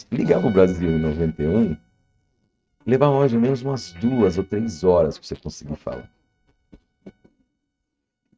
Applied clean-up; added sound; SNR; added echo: neural mask model RNNoise.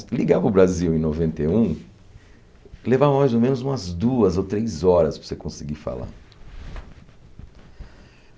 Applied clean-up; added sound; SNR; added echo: none; none; none; none.